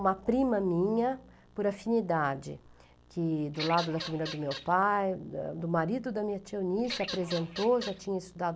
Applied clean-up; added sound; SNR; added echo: none; Bird vocalization, bird call, bird song / Fowl; 10 dB; none.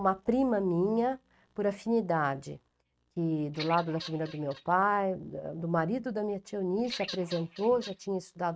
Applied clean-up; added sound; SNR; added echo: neural mask model RNNoise.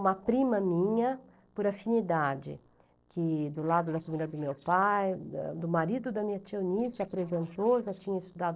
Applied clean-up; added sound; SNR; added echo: neural separator model SepFormer DNS4.